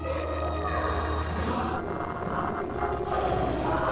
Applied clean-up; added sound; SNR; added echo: neural separator model SepFormer DNS4.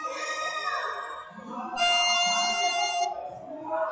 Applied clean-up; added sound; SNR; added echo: classical method WPE with log-MMSE.